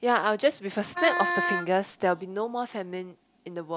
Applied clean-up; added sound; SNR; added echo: none; Wind instrument, woodwind instrument; 2 dB; none.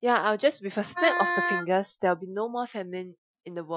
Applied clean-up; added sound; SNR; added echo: classical method Wiener filter.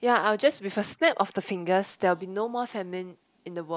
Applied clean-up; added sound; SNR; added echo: neural mask model Resemble Enhance denoiser.